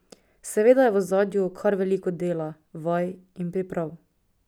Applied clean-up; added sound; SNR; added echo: none; none; none; none.